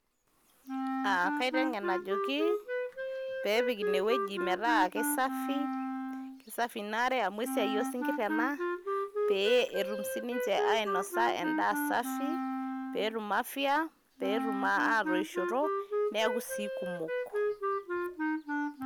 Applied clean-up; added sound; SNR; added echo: none; Wind instrument, woodwind instrument; 1 dB; none.